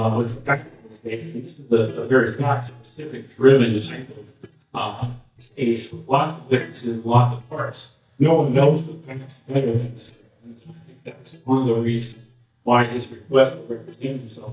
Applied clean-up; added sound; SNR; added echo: neural mask model DeepFilterNet 3.